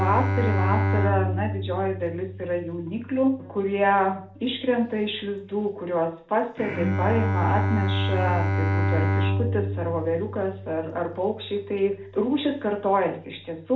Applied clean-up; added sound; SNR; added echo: none; Bowed string instrument; 1 dB; reverberation time 0.4 s.